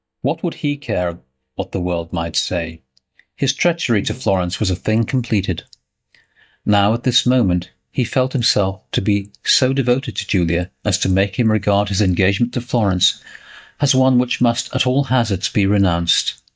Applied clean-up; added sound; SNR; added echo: neural mask model DeepFilterNet 3.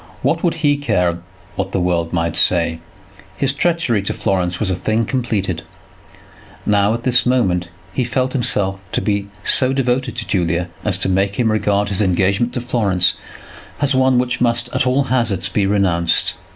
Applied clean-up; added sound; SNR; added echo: none; none; none; none.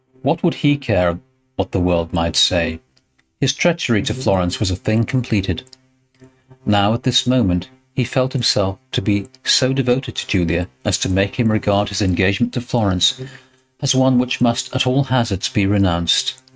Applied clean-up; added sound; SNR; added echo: neural mask model RNNoise.